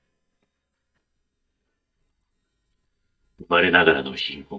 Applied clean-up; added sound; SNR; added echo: neural mask model DeepFilterNet 3.